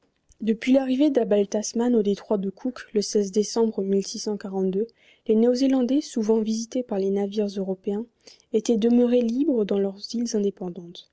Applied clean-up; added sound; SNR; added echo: none; none; none; none.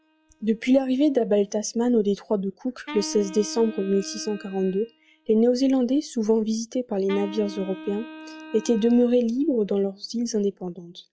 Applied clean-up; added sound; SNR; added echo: classical method log-MMSE.